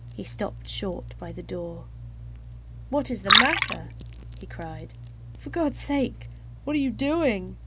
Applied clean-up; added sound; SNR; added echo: none; Liquid; 0 dB; none.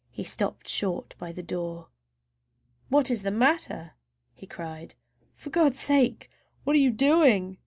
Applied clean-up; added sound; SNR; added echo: none; none; none; none.